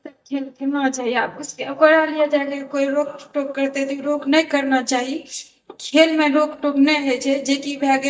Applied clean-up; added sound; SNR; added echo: neural mask model DeepFilterNet 3.